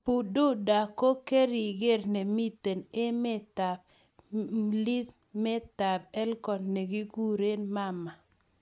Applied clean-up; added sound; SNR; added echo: none; none; none; none.